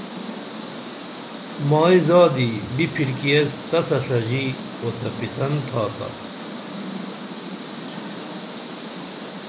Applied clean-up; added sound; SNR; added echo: none; Cricket; 10 dB; none.